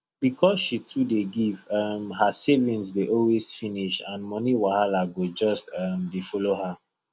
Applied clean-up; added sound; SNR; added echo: none; none; none; none.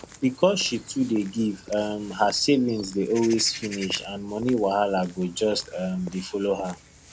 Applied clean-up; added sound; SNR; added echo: none; Walk, footsteps / Bird vocalization, bird call, bird song; 18 dB; none.